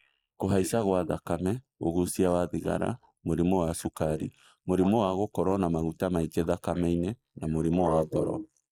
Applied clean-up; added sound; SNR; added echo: neural mask model Resemble Enhance denoiser.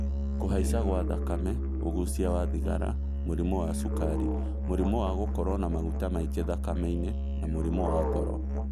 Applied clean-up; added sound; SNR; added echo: none; Musical instrument; -4 dB; none.